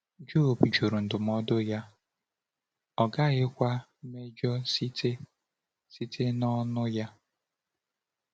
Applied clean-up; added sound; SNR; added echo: none; none; none; none.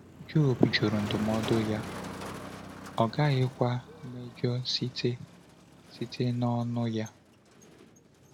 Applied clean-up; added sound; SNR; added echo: none; Motor vehicle (road); 12 dB; none.